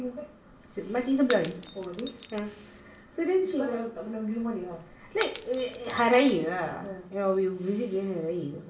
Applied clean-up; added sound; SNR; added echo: none; Shatter / Crushing; 14 dB; reverberation time 0.7 s.